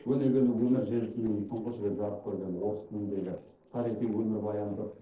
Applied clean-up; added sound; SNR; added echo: neural separator model SepFormer DNS4.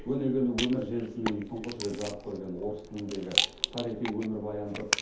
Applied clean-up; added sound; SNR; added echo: none; Rattle; 3 dB; reverberation time 0.5 s.